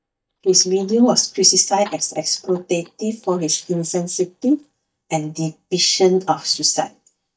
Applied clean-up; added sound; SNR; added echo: neural mask model DeepFilterNet 3.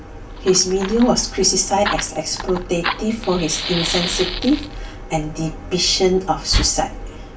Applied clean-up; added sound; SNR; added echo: none; Fire; 8 dB; reverberation time 0.2 s.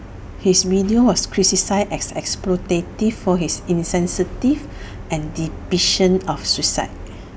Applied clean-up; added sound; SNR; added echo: none; none; none; none.